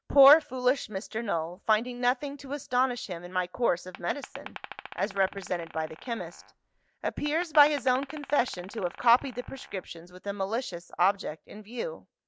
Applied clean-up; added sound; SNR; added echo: none; Glass; 17 dB; none.